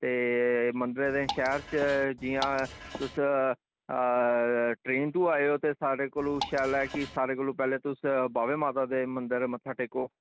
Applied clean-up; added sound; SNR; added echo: none; Drip / Water; 11 dB; none.